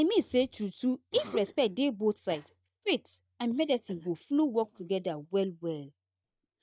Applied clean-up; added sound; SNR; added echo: neural mask model DeepFilterNet 3.